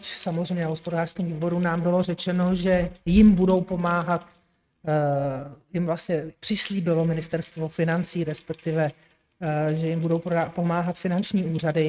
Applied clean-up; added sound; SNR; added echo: neural mask model RNNoise.